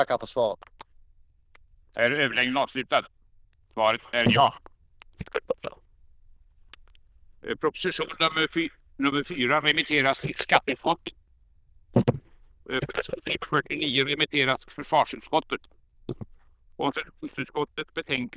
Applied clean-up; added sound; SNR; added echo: neural diffusion model UNIVERSE++.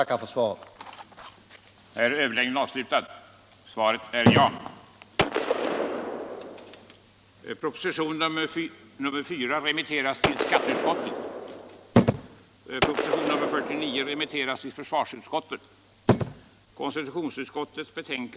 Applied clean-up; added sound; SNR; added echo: none; Gunshot, gunfire; 1 dB; none.